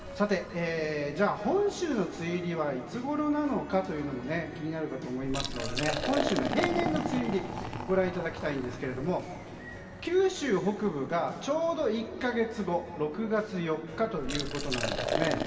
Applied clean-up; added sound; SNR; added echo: none; Liquid; 7 dB; reverberation time 2.3 s.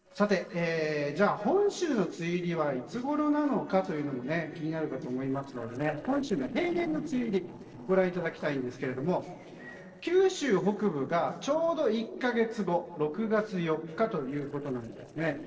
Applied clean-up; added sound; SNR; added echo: neural separator model SepFormer DNS4.